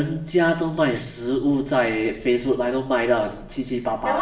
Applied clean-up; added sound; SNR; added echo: none; none; none; reverberation time 0.9 s.